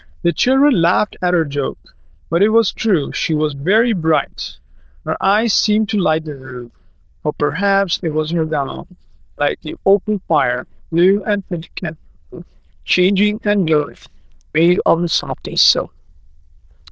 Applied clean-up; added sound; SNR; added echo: neural diffusion model UNIVERSE++.